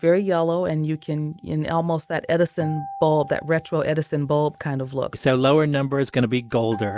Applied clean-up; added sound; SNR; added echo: none; Acoustic guitar; 20 dB; none.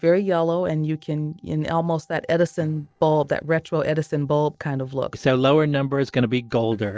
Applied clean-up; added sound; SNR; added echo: neural separator model SepFormer DNS4.